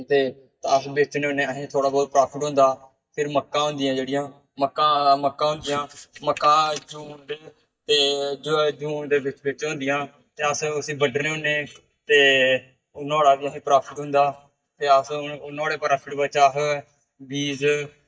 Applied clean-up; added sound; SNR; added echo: neural mask model DeepFilterNet 3.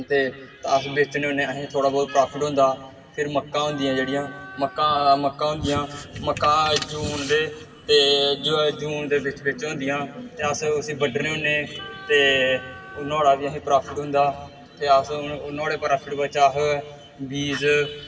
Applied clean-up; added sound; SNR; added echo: none; Wind instrument, woodwind instrument; 18 dB; reverberation time 1.9 s.